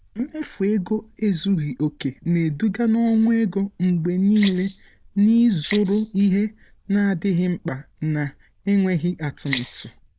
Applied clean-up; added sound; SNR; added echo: neural diffusion model UNIVERSE++.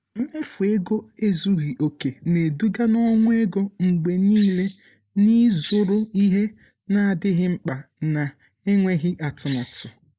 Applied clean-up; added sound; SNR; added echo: neural mask model Resemble Enhance denoiser.